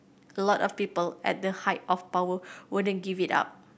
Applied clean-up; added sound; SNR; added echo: none; none; none; none.